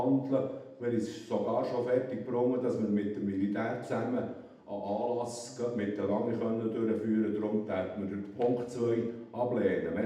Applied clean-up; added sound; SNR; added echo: none; none; none; reverberation time 0.8 s.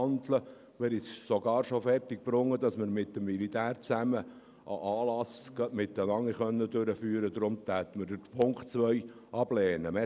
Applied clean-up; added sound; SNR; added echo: none; none; none; none.